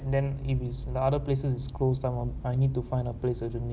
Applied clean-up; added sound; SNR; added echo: none; none; none; none.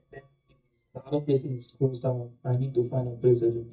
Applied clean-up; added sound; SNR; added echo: neural mask model DeepFilterNet 3.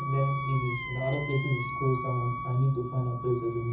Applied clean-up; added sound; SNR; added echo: none; Wind instrument, woodwind instrument; 7 dB; reverberation time 0.6 s.